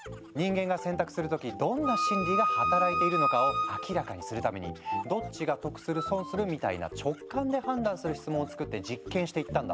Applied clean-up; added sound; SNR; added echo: none; Wind instrument, woodwind instrument; -3 dB; none.